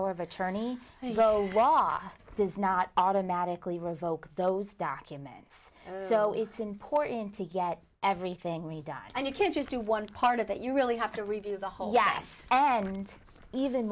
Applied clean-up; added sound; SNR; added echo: none; none; none; none.